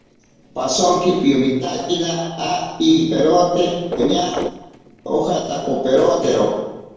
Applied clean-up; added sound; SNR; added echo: neural separator model SepFormer DNS4.